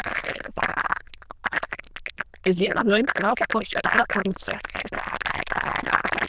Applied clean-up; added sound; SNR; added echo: neural diffusion model UNIVERSE++.